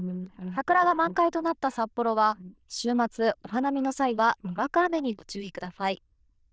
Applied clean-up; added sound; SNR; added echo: neural diffusion model UNIVERSE++.